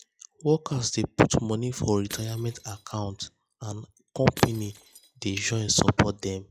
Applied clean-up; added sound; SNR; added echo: classical method log-MMSE.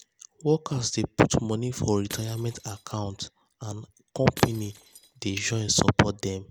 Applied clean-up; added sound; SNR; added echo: none; Shatter / Crushing; 20 dB; none.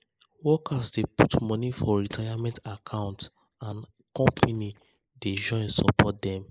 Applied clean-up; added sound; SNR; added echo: neural mask model Resemble Enhance denoiser.